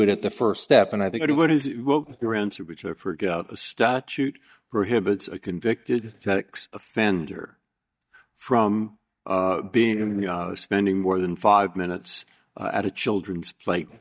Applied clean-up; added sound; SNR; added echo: neural mask model DeepFilterNet 3.